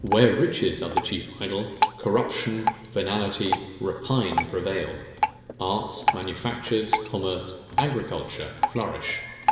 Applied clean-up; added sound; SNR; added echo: none; Drip; 3 dB; reverberation time 2.1 s.